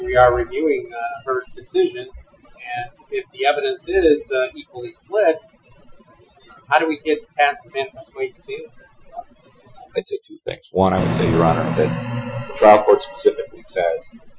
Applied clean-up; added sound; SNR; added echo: classical method Wiener filter.